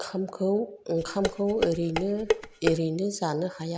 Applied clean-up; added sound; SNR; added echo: none; Dishes, pots, and pans; 3 dB; none.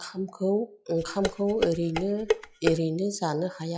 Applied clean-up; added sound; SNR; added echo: classical method log-MMSE.